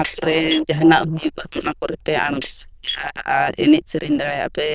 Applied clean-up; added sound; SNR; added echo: neural diffusion model UNIVERSE++.